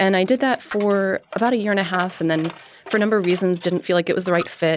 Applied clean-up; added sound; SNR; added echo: none; Coin (dropping); 19 dB; none.